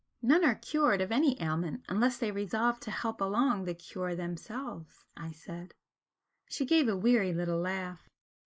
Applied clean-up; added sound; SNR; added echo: neural mask model Resemble Enhance denoiser.